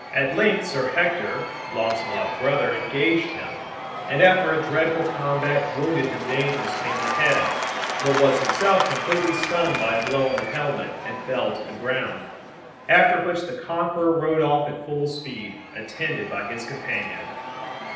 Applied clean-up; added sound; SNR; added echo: none; Applause / Crowd / Cheering; 7 dB; reverberation time 0.9 s.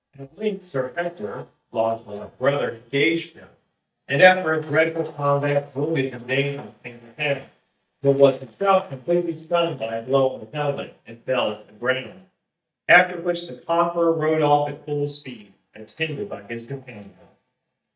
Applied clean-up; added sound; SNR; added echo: neural mask model DeepFilterNet 3.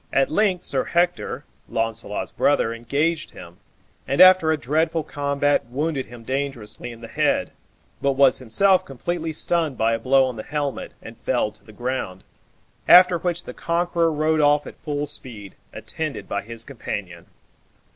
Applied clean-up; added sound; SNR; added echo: none; none; none; none.